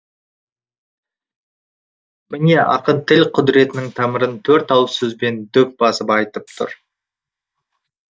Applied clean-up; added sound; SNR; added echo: neural mask model DeepFilterNet 3.